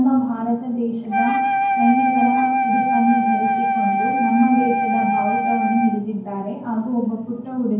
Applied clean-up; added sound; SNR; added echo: none; Wind instrument, woodwind instrument; 0 dB; reverberation time 0.9 s.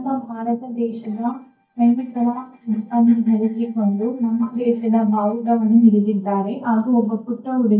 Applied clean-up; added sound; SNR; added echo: neural mask model DeepFilterNet 3.